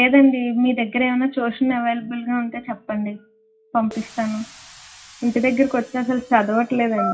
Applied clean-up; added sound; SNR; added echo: classical method WPE with log-MMSE.